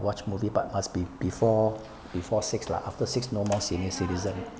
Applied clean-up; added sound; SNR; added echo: none; none; none; none.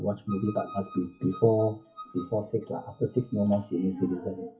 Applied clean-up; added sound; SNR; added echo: classical method WPE with log-MMSE.